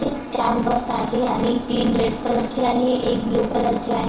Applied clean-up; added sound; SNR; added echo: none; none; none; reverberation time 1.0 s.